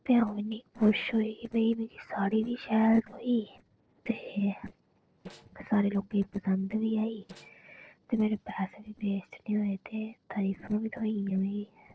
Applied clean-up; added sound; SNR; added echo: neural separator model SepFormer DNS4.